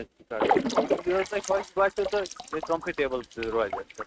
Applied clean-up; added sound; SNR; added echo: neural mask model RNNoise.